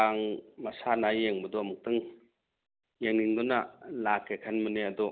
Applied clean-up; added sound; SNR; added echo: none; none; none; none.